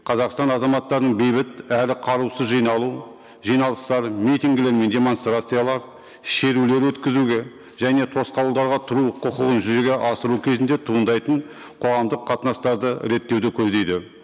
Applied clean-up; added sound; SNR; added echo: none; none; none; none.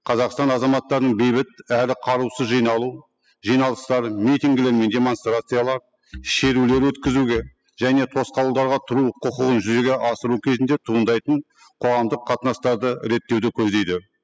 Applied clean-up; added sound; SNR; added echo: classical method spectral subtraction.